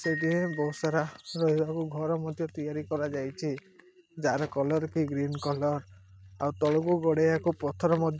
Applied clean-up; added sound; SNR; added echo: neural mask model RNNoise.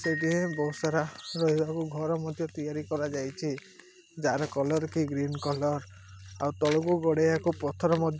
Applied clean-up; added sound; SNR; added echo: none; Glockenspiel; 14 dB; none.